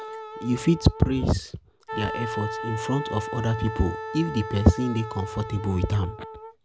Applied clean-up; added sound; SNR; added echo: none; Wind instrument, woodwind instrument; 10 dB; none.